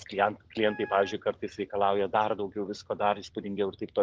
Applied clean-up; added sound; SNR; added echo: none; Wind instrument, woodwind instrument; 17 dB; none.